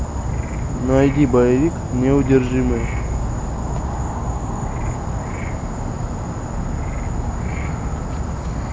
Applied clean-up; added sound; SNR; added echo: none; Insect / Frog; 1 dB; none.